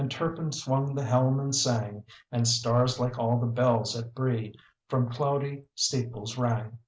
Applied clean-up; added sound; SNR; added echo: none; none; none; none.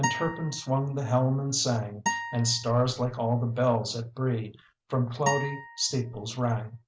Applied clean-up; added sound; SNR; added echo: none; Acoustic guitar; 8 dB; none.